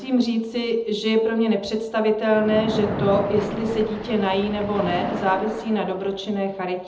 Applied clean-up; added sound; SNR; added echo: none; Splash, splatter; 10 dB; reverberation time 0.8 s.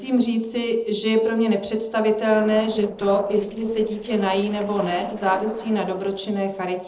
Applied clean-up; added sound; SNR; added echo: neural separator model SepFormer DNS4.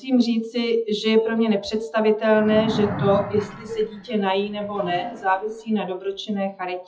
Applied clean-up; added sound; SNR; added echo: classical method WPE with log-MMSE.